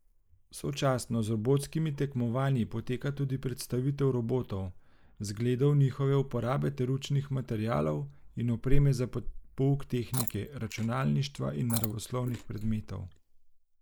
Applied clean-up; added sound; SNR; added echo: neural mask model Resemble Enhance denoiser.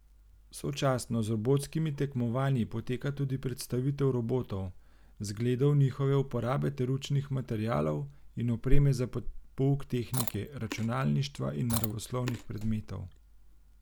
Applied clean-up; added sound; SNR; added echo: none; Chewing, mastication; 11 dB; none.